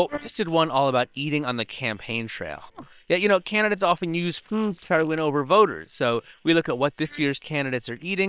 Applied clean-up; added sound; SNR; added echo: neural separator model SepFormer WHAM!.